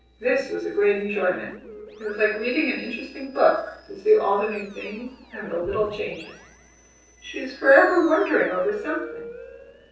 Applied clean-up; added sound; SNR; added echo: neural separator model SepFormer DNS4.